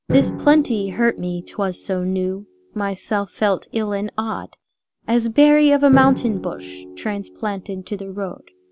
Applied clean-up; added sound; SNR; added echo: none; Drum; 12 dB; none.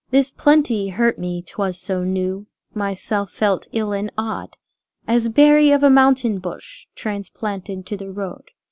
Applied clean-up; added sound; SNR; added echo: none; none; none; none.